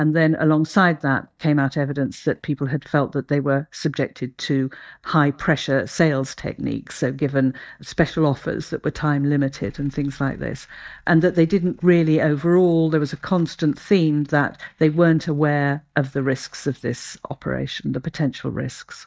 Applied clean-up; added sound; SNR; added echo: neural mask model DeepFilterNet 3.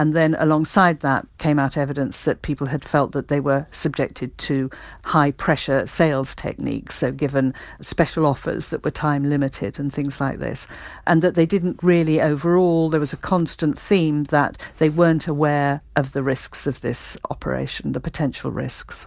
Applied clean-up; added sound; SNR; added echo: none; none; none; none.